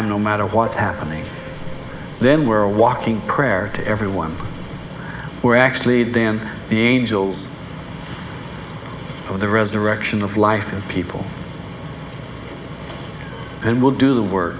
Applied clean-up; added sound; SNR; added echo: none; Keyboard (musical); 13 dB; none.